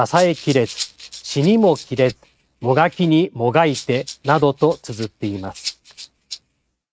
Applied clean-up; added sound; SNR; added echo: neural mask model RNNoise.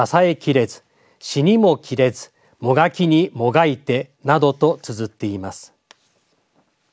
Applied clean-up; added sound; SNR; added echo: none; none; none; none.